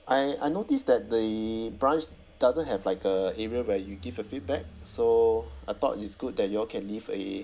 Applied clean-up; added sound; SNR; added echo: none; Engine / Car; 20 dB; none.